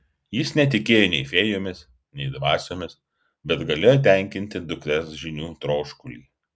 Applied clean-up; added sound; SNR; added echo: none; none; none; none.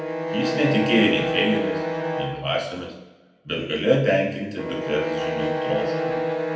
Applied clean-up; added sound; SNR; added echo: none; Bowed string instrument; 3 dB; reverberation time 0.8 s.